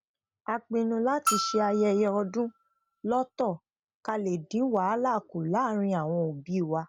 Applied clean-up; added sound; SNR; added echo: none; Bell; 7 dB; none.